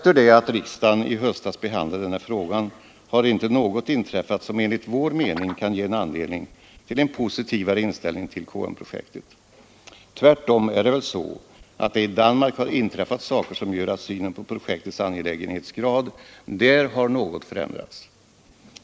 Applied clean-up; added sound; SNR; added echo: none; Guitar; 20 dB; none.